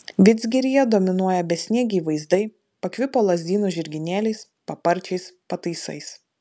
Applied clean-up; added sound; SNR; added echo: none; none; none; none.